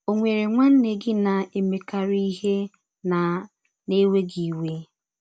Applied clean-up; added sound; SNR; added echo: none; none; none; none.